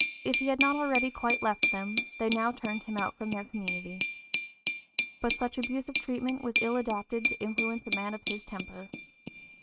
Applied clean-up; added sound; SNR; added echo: neural mask model RNNoise.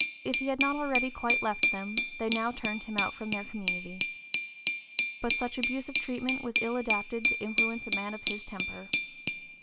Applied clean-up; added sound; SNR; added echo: none; Glass; -2 dB; none.